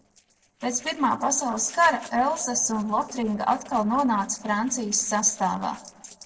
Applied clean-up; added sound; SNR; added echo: neural separator model SepFormer DNS4.